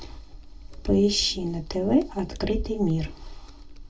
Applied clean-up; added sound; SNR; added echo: none; Computer keyboard; 19 dB; reverberation time 0.2 s.